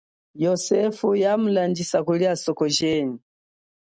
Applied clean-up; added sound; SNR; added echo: none; none; none; none.